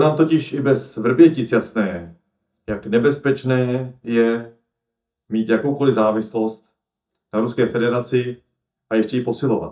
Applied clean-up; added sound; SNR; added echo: neural mask model DeepFilterNet 3.